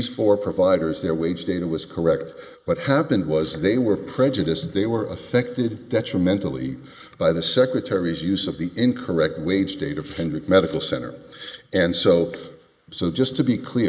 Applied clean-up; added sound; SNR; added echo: neural mask model Resemble Enhance denoiser.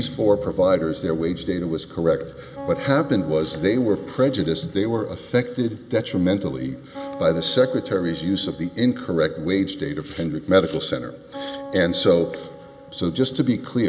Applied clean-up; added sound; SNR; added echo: none; Acoustic guitar; 19 dB; none.